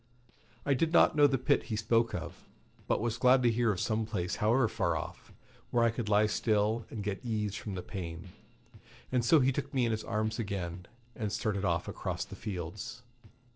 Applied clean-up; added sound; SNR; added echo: neural separator model SepFormer DNS4.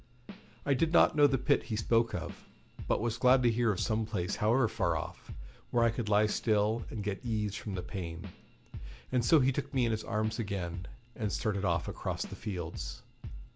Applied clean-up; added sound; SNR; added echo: none; Drum / Drum kit; 12 dB; none.